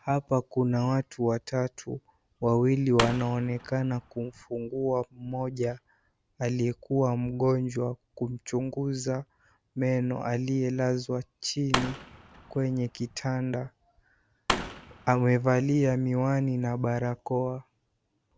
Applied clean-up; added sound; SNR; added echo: none; Fireworks; 7 dB; none.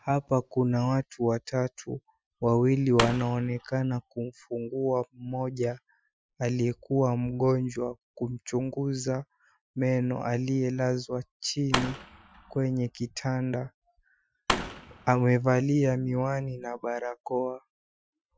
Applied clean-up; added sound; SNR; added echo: classical method Wiener filter.